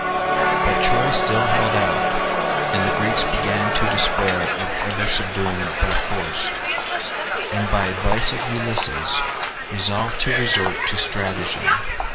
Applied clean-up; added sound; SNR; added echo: none; Crowd; -1 dB; reverberation time 0.5 s.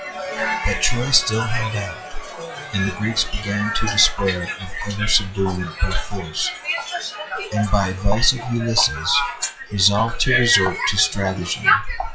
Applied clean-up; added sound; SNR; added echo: classical method WPE with log-MMSE.